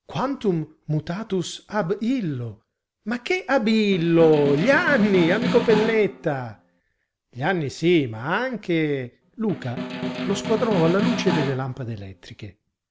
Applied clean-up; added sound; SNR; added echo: none; Snare drum; 6 dB; none.